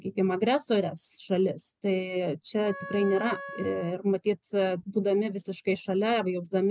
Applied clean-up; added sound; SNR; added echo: none; Wind instrument, woodwind instrument; 14 dB; none.